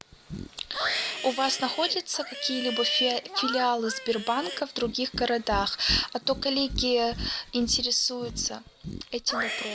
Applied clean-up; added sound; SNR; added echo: none; Livestock, farm animals, working animals; 7 dB; none.